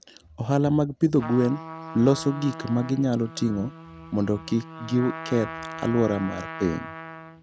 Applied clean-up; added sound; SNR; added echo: none; Trumpet; 14 dB; none.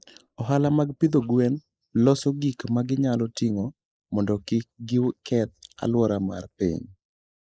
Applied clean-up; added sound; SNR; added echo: neural mask model Resemble Enhance denoiser.